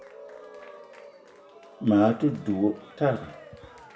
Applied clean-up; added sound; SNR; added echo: none; Cheering; 19 dB; reverberation time 0.6 s.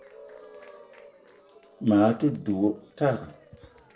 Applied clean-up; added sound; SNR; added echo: neural separator model SepFormer DNS4.